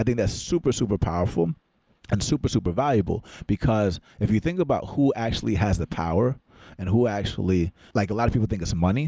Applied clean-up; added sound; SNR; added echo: none; none; none; none.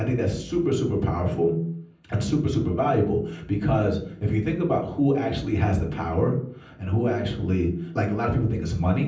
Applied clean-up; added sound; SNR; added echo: none; none; none; reverberation time 0.6 s.